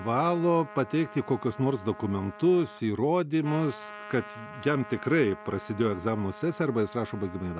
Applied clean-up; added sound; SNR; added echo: none; Trumpet; 17 dB; none.